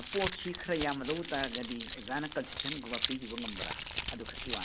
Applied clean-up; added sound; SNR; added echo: none; Keys jangling; -5 dB; none.